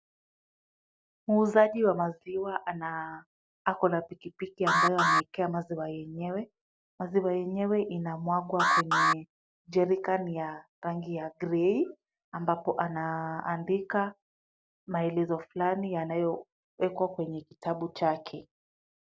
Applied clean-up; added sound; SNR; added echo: none; Alarm; -2 dB; none.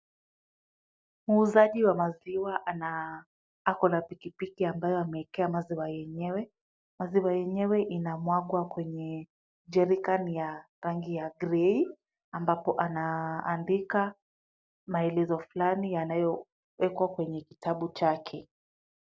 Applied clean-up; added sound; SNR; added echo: none; none; none; none.